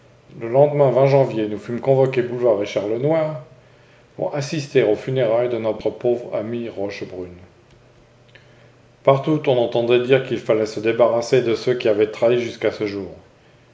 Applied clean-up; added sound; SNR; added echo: none; none; none; none.